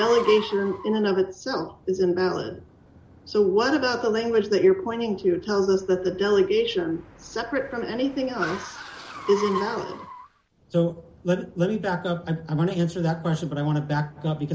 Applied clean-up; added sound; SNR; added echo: none; Car; 16 dB; none.